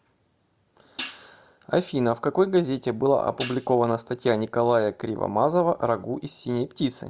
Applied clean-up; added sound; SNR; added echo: none; Hi-hat; 15 dB; none.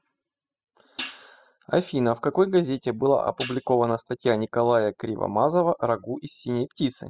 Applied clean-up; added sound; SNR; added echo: classical method spectral subtraction.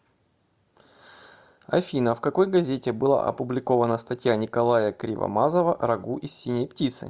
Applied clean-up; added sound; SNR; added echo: none; none; none; none.